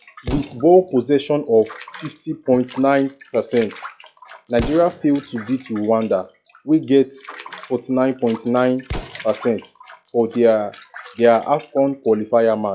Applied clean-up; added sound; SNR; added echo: classical method log-MMSE.